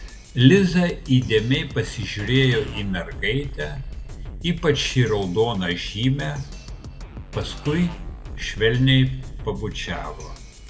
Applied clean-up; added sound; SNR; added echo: none; Drum kit; 12 dB; reverberation time 1.2 s.